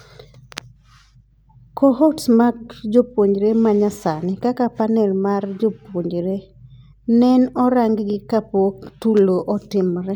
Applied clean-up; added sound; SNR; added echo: none; none; none; none.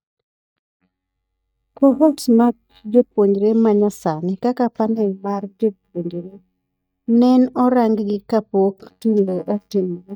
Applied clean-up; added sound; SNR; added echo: neural mask model DeepFilterNet 3.